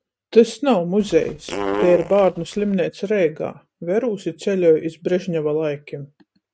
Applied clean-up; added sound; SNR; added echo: neural mask model RNNoise.